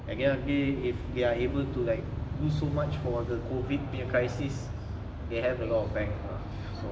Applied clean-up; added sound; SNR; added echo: none; none; none; none.